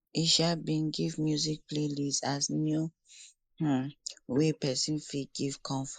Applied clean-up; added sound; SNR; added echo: neural mask model Resemble Enhance denoiser.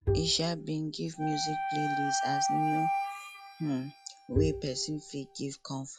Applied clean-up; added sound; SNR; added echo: classical method log-MMSE.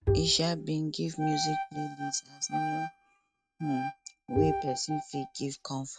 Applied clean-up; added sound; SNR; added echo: neural mask model RNNoise.